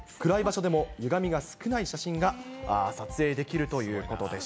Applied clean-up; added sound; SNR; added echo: none; none; none; none.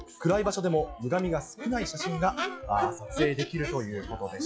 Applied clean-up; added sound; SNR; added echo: classical method log-MMSE.